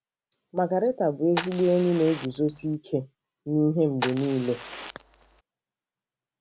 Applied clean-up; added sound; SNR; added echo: none; Fire; 10 dB; none.